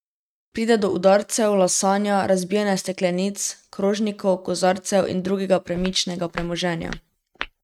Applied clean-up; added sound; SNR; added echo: neural mask model RNNoise.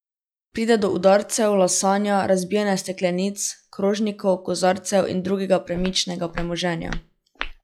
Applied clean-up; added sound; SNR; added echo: classical method log-MMSE.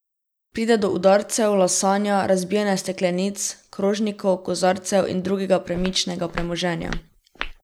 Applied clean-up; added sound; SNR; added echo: none; Walk, footsteps; 12 dB; none.